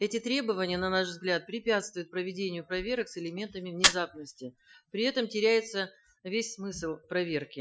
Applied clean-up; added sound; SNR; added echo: classical method Wiener filter.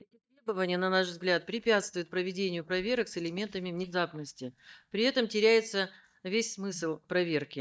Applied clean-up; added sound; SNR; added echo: neural mask model DeepFilterNet 3.